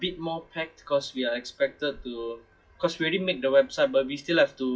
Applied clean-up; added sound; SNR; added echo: classical method WPE with log-MMSE.